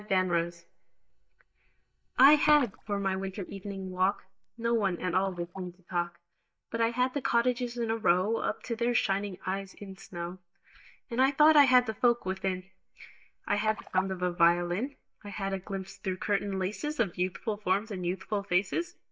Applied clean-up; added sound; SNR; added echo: neural mask model DeepFilterNet 3.